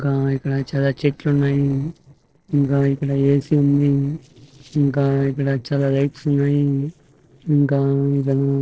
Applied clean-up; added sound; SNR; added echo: neural separator model SepFormer DNS4.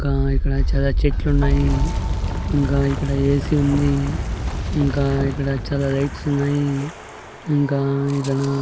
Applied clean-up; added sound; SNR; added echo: none; Wind; 2 dB; none.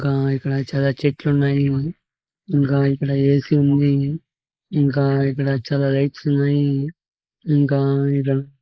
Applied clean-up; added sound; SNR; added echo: neural mask model Resemble Enhance denoiser.